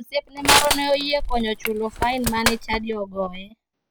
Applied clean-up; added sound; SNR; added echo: none; Crushing; 1 dB; none.